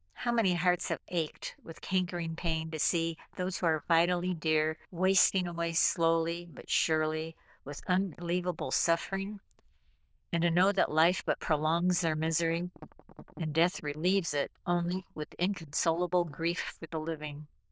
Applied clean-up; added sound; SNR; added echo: neural diffusion model UNIVERSE++.